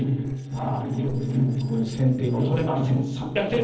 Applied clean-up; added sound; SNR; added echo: neural separator model SepFormer DNS4.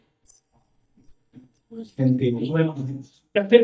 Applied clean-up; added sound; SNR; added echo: neural mask model DeepFilterNet 3.